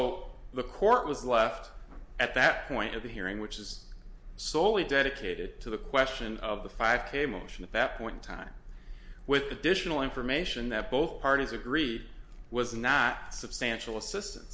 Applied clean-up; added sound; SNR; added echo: none; none; none; none.